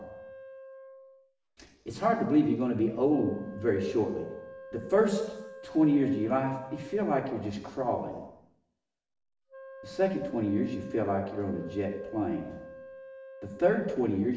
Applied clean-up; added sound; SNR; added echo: none; Wind instrument, woodwind instrument; 18 dB; reverberation time 0.9 s.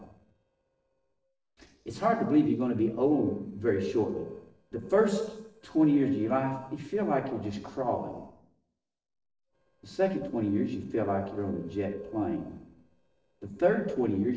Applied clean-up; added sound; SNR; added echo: neural separator model SepFormer DNS4.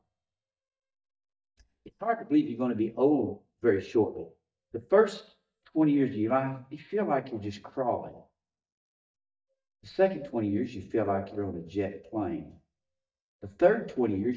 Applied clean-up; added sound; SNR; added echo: neural mask model DeepFilterNet 3.